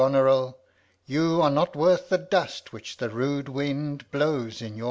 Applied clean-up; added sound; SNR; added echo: none; none; none; none.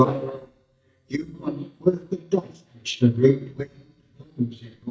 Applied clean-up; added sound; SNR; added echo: neural mask model DeepFilterNet 3.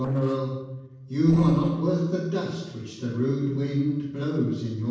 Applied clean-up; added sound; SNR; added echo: neural separator model SepFormer DNS4.